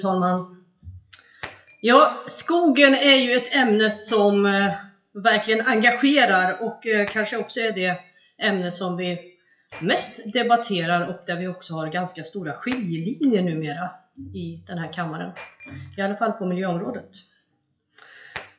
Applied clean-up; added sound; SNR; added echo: classical method WPE with log-MMSE.